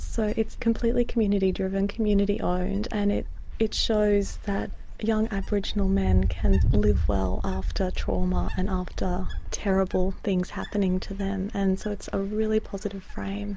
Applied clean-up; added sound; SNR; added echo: none; Wind; 1 dB; none.